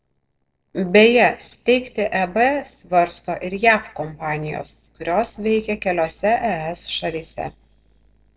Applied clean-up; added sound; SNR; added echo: neural separator model SepFormer DNS4.